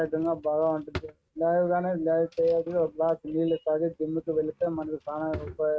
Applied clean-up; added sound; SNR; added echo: neural mask model RNNoise.